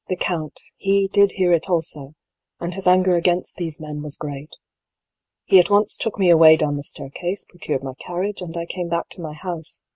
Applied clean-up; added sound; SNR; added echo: none; none; none; none.